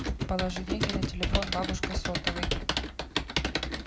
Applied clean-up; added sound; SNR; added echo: none; Computer keyboard; -2 dB; reverberation time 2.2 s.